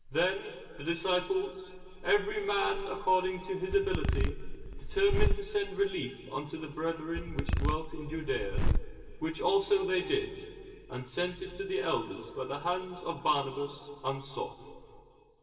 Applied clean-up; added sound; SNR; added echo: none; Zipper (clothing); -2 dB; reverberation time 2.5 s.